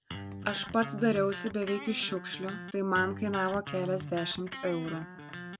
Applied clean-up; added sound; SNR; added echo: none; Electric guitar; 10 dB; none.